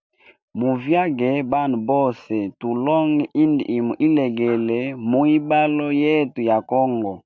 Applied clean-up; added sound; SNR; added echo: none; none; none; none.